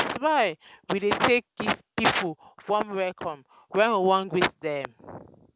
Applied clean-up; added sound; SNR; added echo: none; none; none; none.